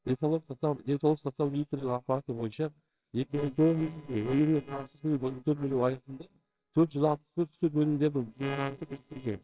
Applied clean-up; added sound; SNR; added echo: neural separator model SepFormer WHAMR!.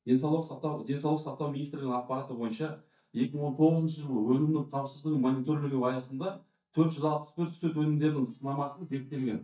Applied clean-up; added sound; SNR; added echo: neural mask model DeepFilterNet 3.